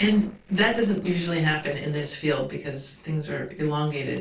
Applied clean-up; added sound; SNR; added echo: neural separator model SepFormer DNS4.